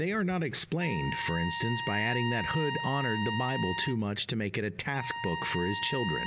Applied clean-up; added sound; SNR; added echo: none; Bowed string instrument; 5 dB; none.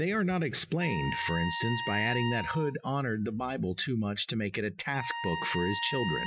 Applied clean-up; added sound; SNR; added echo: classical method Wiener filter.